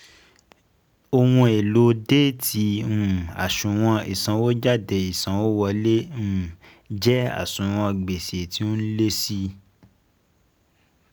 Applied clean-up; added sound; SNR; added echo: none; none; none; none.